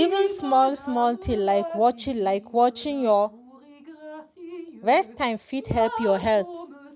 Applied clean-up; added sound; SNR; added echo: none; Drip; 12 dB; none.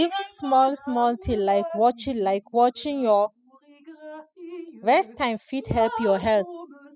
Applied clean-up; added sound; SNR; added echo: classical method spectral subtraction.